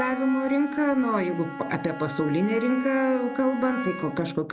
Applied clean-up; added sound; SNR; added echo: none; Wind instrument, woodwind instrument; 11 dB; none.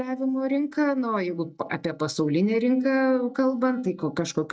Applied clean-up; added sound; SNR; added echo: neural mask model DeepFilterNet 3.